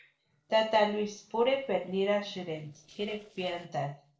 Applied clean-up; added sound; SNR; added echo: neural separator model SepFormer DNS4.